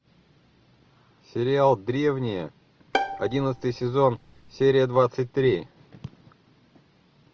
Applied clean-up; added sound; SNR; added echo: none; Bowed string instrument; 8 dB; none.